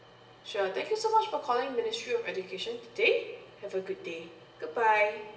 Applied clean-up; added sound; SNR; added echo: none; none; none; reverberation time 1.0 s.